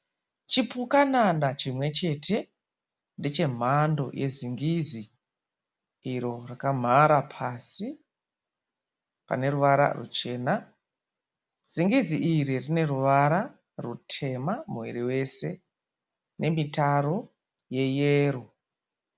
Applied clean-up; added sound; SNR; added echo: none; none; none; none.